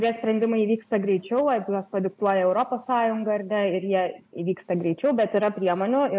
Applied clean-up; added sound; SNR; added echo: none; none; none; none.